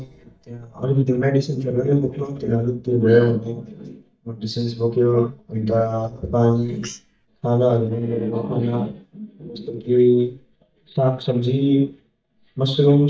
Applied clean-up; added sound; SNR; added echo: neural mask model DeepFilterNet 3.